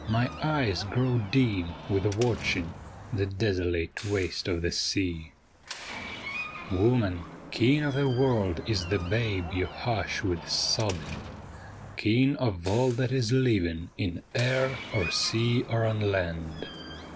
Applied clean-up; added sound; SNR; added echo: none; Door; 13 dB; none.